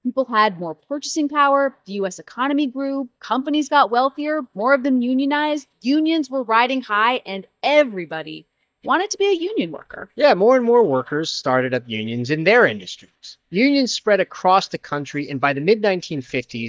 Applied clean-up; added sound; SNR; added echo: neural mask model DeepFilterNet 3.